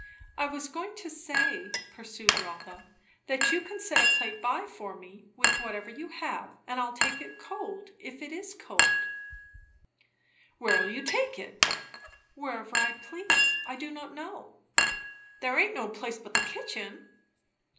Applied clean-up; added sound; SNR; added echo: none; Chink, clink; -4 dB; reverberation time 0.5 s.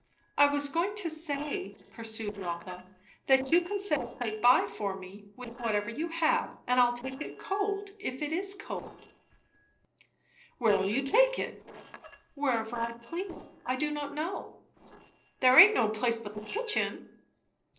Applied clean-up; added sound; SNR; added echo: neural separator model SepFormer DNS4.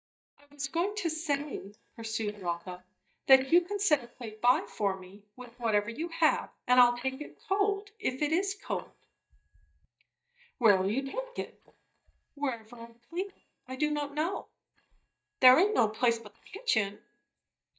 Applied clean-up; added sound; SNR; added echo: neural mask model DeepFilterNet 3.